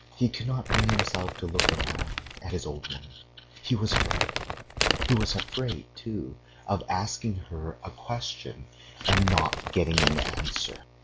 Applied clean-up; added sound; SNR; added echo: none; Crumpling, crinkling; -2 dB; none.